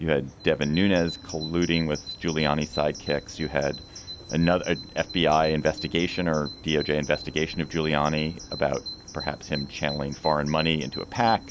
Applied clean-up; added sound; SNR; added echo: none; Bird vocalization, bird call, bird song; 14 dB; none.